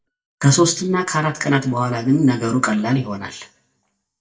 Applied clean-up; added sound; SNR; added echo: neural mask model DeepFilterNet 3.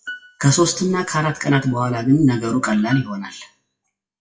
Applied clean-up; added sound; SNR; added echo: classical method WPE with log-MMSE.